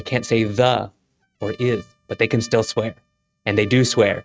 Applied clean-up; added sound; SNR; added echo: neural mask model RNNoise.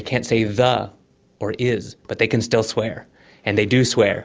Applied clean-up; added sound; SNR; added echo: none; none; none; none.